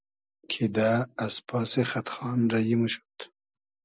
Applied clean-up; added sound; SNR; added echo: none; none; none; none.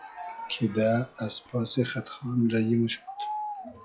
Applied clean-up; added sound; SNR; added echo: classical method log-MMSE.